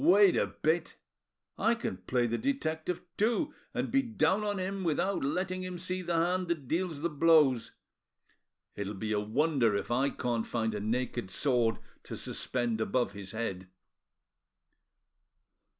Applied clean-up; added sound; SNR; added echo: none; none; none; none.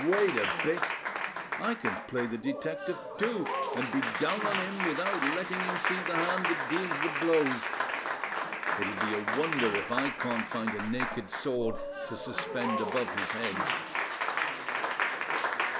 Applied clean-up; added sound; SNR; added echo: none; Applause; -1 dB; none.